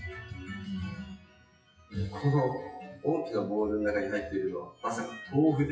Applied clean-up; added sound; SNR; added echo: classical method WPE with log-MMSE.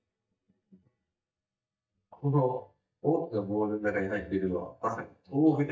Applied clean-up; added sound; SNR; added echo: neural mask model DeepFilterNet 3.